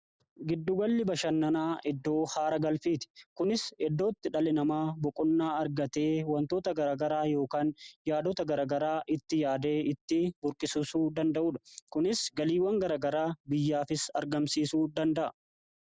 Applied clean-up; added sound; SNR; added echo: none; none; none; none.